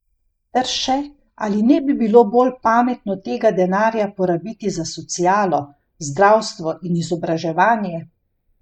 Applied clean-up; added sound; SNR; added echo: neural mask model DeepFilterNet 3.